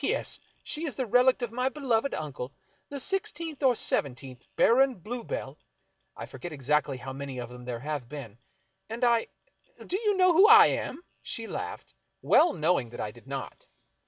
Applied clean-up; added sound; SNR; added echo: none; none; none; none.